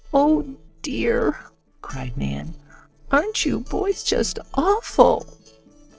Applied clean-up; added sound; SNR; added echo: neural separator model SepFormer DNS4.